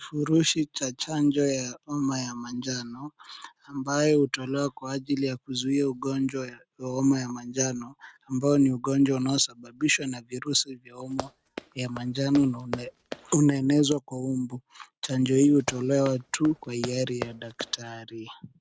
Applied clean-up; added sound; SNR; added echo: neural mask model RNNoise.